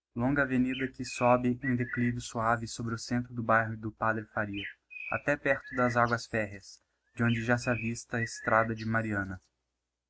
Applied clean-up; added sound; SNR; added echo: neural mask model RNNoise.